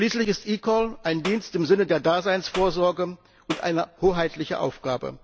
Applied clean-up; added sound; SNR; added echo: none; Clapping; 14 dB; none.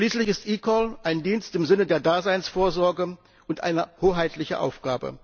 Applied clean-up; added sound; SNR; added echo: none; none; none; none.